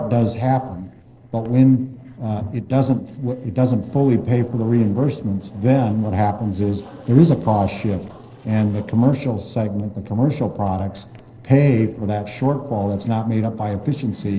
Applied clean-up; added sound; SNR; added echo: neural separator model SepFormer DNS4.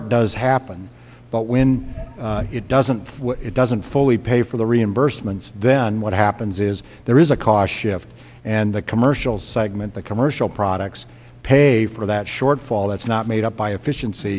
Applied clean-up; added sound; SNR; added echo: none; none; none; none.